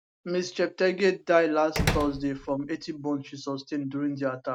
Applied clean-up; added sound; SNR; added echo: none; Slam; 6 dB; none.